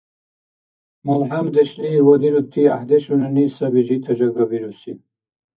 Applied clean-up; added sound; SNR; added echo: neural mask model DeepFilterNet 3.